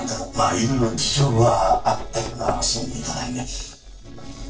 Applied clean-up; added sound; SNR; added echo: neural separator model SepFormer DNS4.